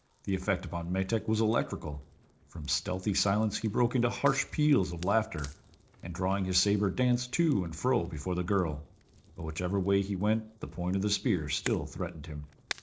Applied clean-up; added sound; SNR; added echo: neural separator model SepFormer DNS4.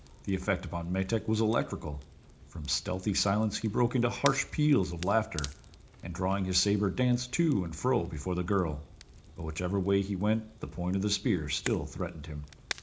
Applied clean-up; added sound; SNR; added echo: none; Crackle; 18 dB; reverberation time 0.4 s.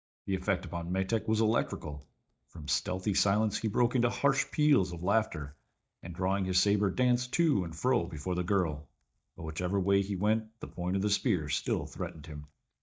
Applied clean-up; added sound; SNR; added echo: neural mask model DeepFilterNet 3.